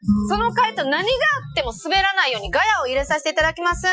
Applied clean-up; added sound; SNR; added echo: classical method Wiener filter.